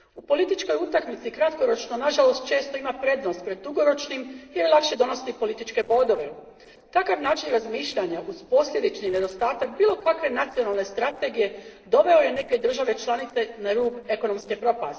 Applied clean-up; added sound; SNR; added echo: neural separator model SepFormer DNS4.